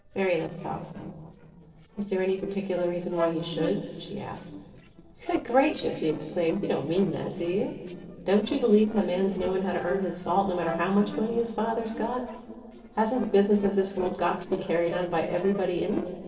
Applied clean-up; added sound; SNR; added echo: neural separator model SepFormer DNS4.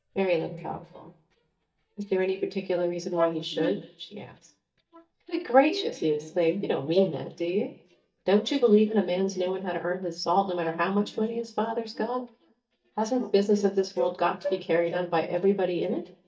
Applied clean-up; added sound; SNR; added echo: neural mask model DeepFilterNet 3.